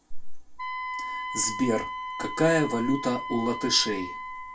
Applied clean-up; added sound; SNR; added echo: none; Wind instrument, woodwind instrument; 7 dB; reverberation time 0.2 s.